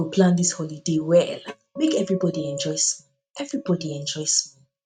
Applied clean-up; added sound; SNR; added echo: neural mask model RNNoise.